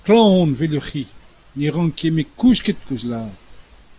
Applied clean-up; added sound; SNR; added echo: none; none; none; none.